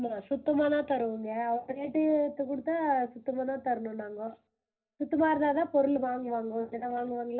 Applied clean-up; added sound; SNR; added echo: none; none; none; reverberation time 0.5 s.